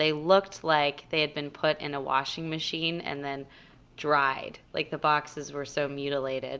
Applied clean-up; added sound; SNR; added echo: none; none; none; none.